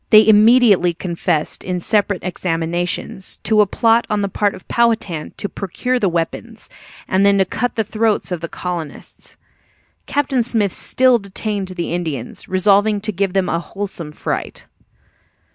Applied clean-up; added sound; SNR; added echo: none; none; none; none.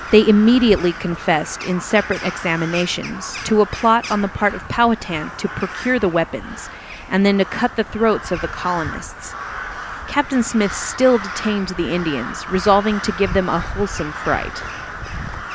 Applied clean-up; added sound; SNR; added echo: none; Crow; 10 dB; none.